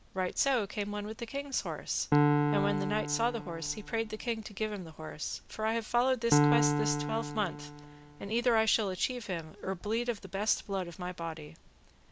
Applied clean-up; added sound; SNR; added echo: none; Piano; -1 dB; none.